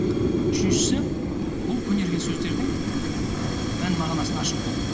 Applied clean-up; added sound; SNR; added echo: none; Fire; -5 dB; reverberation time 0.4 s.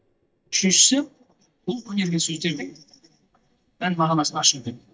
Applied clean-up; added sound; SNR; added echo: neural mask model DeepFilterNet 3.